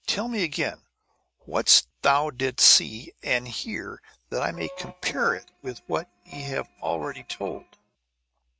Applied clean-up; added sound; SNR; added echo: neural mask model RNNoise.